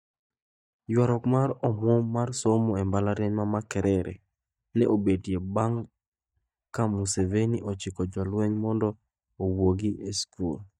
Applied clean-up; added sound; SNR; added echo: neural mask model DeepFilterNet 3.